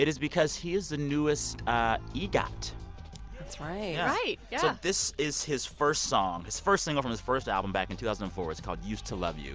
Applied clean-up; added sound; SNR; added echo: none; Bowed string instrument; 13 dB; none.